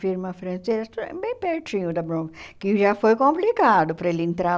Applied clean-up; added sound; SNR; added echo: none; none; none; none.